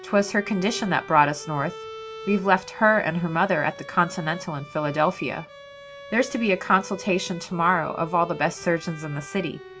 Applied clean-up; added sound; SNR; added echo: none; Bowed string instrument; 16 dB; none.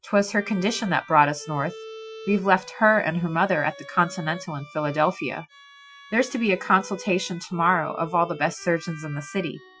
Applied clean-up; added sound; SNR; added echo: classical method Wiener filter.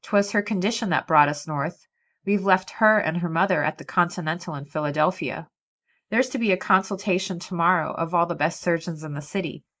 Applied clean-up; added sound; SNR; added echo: neural mask model Resemble Enhance denoiser.